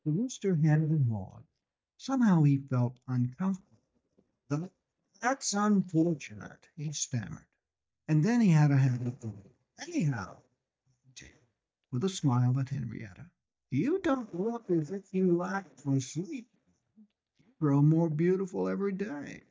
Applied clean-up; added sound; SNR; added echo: neural mask model DeepFilterNet 3.